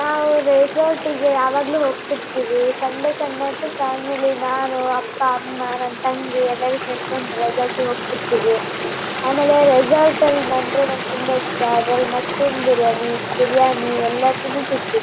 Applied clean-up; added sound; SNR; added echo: none; Stream; 7 dB; none.